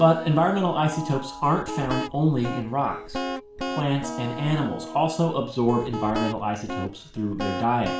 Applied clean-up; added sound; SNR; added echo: none; Guitar; 9 dB; reverberation time 0.4 s.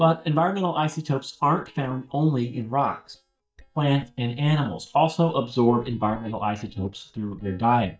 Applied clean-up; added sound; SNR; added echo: neural mask model DeepFilterNet 3.